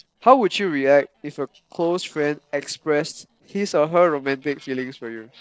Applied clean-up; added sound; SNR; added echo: neural separator model SepFormer DNS4.